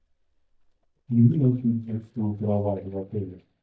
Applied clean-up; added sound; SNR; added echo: neural mask model DeepFilterNet 3.